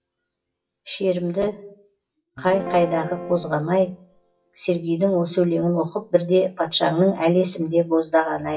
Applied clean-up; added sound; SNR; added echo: classical method WPE with log-MMSE.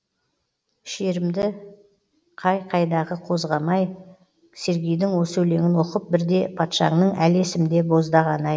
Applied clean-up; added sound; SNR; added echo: none; none; none; none.